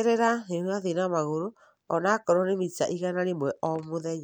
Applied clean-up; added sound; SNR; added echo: none; none; none; none.